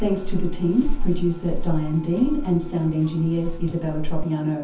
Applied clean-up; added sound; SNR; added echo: none; Chink, clink; 1 dB; reverberation time 0.5 s.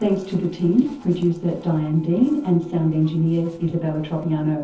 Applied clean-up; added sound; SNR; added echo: neural separator model SepFormer DNS4.